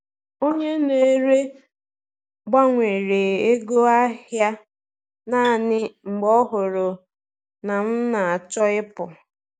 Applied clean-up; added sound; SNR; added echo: none; Bowed string instrument; 18 dB; none.